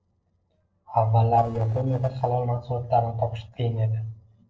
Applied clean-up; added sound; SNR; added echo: neural separator model SepFormer DNS4.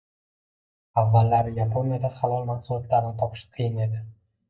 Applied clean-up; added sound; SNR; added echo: neural mask model DeepFilterNet 3.